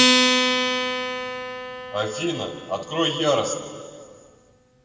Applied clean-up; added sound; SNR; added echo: none; Acoustic guitar; -4 dB; reverberation time 2.1 s.